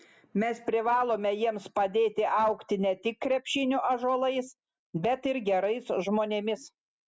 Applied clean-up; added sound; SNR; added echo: none; none; none; none.